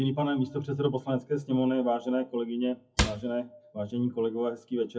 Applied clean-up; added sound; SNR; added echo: classical method WPE with log-MMSE.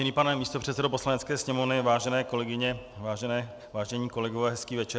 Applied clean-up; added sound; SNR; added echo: none; none; none; none.